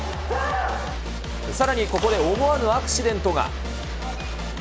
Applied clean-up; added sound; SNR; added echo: none; none; none; none.